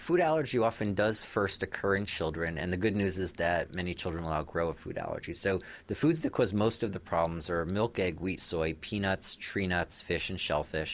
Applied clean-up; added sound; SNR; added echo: none; none; none; none.